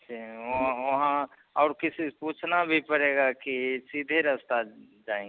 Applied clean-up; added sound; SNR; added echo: none; none; none; none.